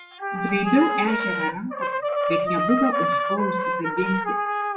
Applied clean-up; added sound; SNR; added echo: classical method WPE with log-MMSE.